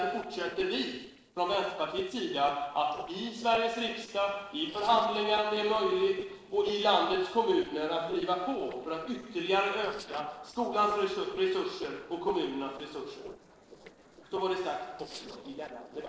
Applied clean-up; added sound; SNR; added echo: neural separator model SepFormer DNS4.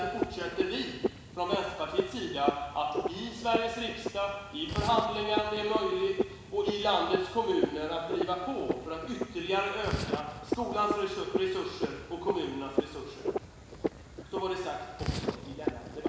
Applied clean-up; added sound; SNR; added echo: none; Frog; 3 dB; reverberation time 1.0 s.